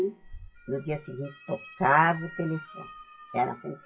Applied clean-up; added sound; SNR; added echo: classical method WPE with log-MMSE.